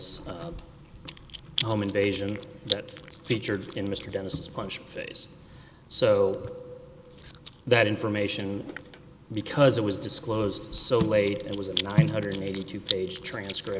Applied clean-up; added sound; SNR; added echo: none; Chewing, mastication; 11 dB; none.